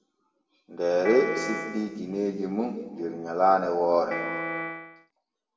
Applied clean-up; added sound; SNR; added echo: none; Piano; 6 dB; reverberation time 1.6 s.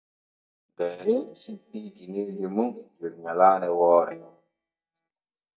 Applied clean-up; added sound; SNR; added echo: neural mask model DeepFilterNet 3.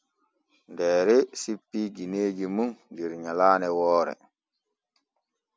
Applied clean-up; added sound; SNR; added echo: none; none; none; none.